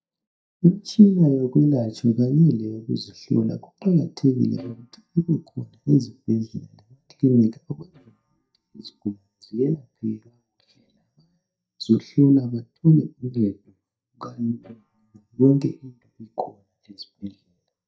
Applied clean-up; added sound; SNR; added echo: neural mask model DeepFilterNet 3.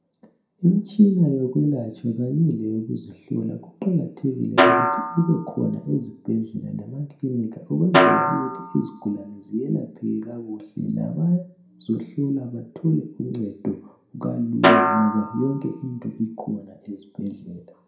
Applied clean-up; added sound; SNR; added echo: none; Snare drum; -2 dB; reverberation time 0.4 s.